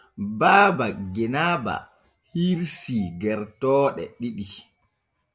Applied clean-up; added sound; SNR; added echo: none; none; none; none.